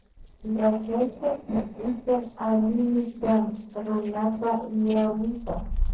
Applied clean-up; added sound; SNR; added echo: neural separator model SepFormer DNS4.